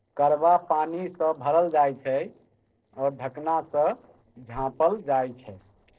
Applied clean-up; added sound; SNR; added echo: neural separator model SepFormer DNS4.